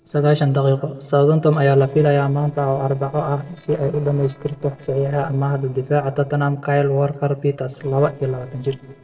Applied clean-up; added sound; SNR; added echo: neural separator model SepFormer DNS4.